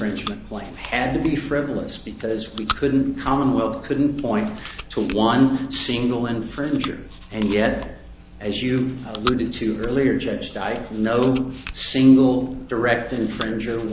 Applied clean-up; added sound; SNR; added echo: none; Chewing, mastication; 14 dB; none.